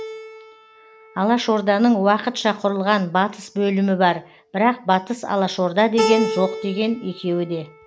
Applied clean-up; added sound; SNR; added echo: none; Keyboard (musical); 10 dB; none.